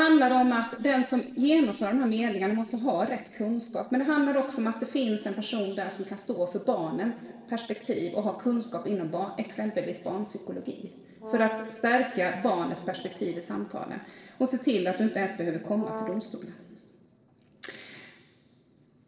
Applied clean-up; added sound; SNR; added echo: neural separator model SepFormer DNS4.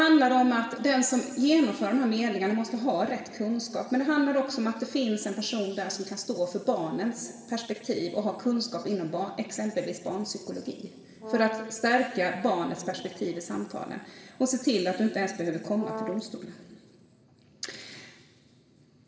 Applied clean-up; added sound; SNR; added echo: none; Brass instrument; 10 dB; reverberation time 2.2 s.